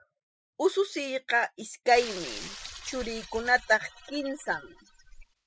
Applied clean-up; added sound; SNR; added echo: classical method spectral subtraction.